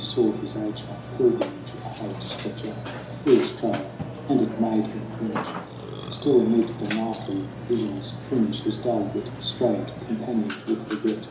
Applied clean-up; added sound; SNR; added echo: none; Burping, eructation; 9 dB; reverberation time 0.7 s.